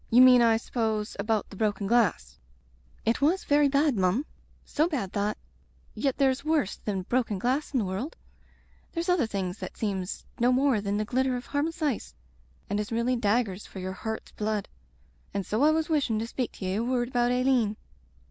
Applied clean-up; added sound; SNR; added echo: none; none; none; none.